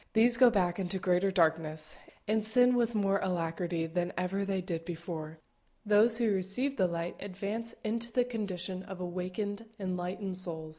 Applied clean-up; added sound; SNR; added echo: none; none; none; none.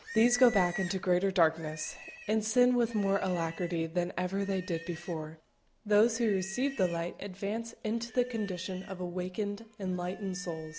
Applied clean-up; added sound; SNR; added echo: none; Livestock, farm animals, working animals; 17 dB; none.